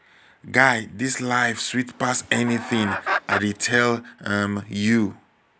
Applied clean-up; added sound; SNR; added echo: none; Chicken, rooster; 6 dB; none.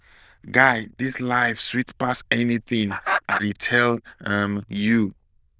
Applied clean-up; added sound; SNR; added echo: neural diffusion model UNIVERSE++.